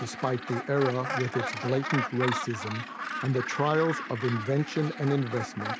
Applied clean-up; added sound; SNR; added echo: none; Gull, seagull; 6 dB; none.